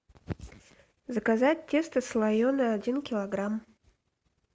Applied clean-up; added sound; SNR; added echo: none; none; none; none.